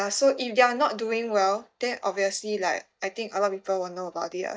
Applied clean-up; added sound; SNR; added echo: neural mask model DeepFilterNet 3.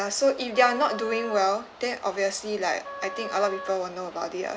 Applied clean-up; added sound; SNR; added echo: none; Wind instrument, woodwind instrument; 13 dB; none.